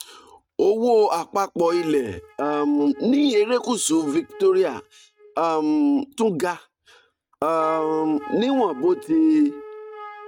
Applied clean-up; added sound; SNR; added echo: neural mask model RNNoise.